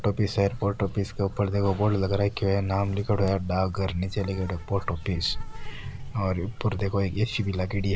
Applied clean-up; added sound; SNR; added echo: none; Insect; 10 dB; none.